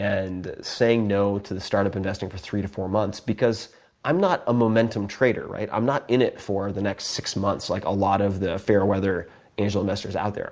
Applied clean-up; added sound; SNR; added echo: none; none; none; none.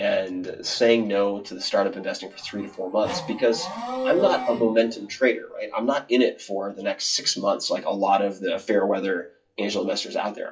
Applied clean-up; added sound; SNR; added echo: classical method WPE with log-MMSE.